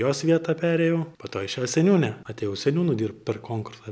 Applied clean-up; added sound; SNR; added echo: none; none; none; none.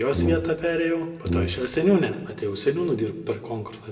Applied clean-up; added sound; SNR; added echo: none; Brass instrument; 5 dB; reverberation time 1.3 s.